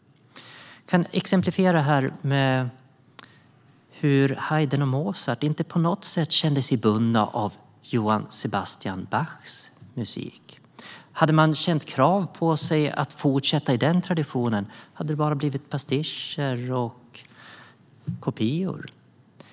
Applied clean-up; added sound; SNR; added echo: none; none; none; none.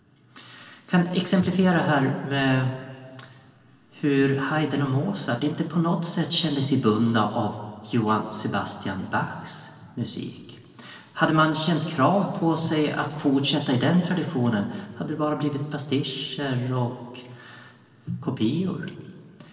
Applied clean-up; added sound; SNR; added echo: none; none; none; reverberation time 2.2 s.